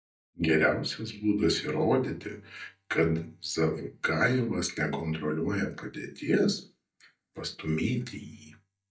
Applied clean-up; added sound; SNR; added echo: neural mask model DeepFilterNet 3.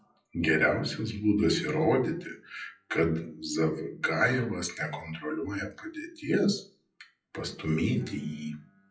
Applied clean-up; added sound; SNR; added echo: classical method WPE with log-MMSE.